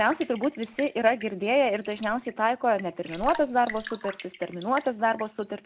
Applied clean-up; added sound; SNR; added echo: none; Raindrop / Drip; 15 dB; none.